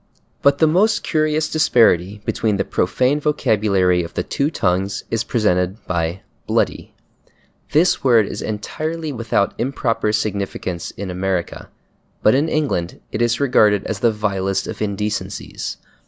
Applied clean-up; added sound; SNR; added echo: none; none; none; none.